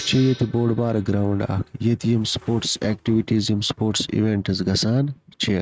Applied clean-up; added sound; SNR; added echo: neural mask model RNNoise.